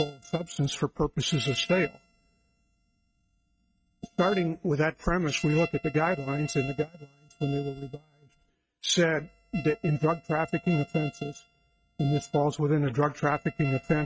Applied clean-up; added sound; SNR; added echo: neural mask model RNNoise.